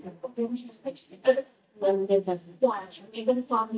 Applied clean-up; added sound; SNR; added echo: neural mask model DeepFilterNet 3.